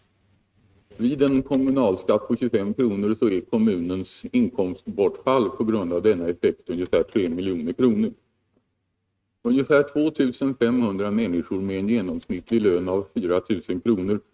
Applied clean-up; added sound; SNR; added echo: neural mask model RNNoise.